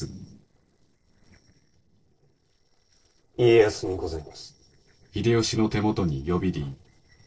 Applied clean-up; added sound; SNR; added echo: neural separator model SepFormer DNS4.